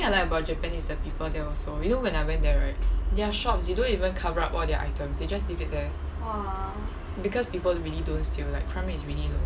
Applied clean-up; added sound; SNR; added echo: none; none; none; none.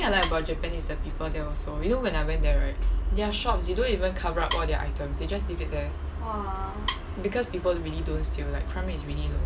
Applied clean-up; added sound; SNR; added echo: none; Wood; 10 dB; none.